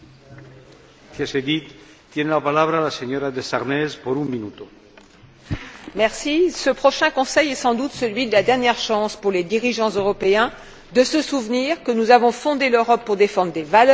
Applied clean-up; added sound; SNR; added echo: none; none; none; none.